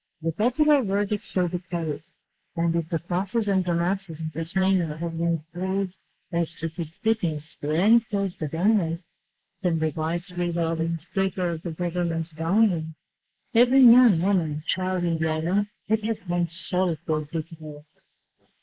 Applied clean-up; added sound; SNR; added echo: neural mask model Resemble Enhance denoiser.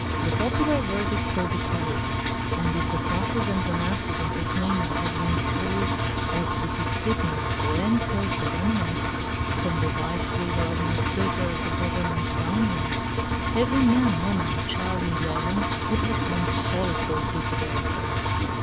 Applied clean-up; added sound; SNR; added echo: none; Engine; -4 dB; none.